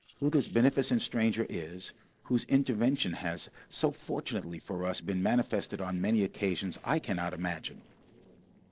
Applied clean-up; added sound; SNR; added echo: neural separator model SepFormer DNS4.